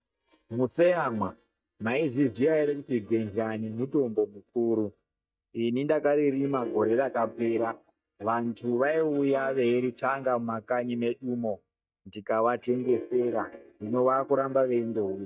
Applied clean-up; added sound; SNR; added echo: neural mask model DeepFilterNet 3.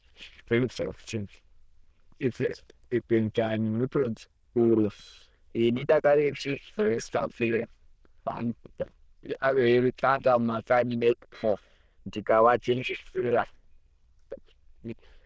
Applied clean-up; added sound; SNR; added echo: neural diffusion model UNIVERSE++.